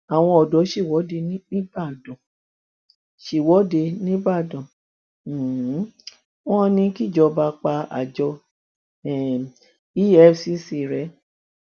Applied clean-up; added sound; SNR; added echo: none; none; none; none.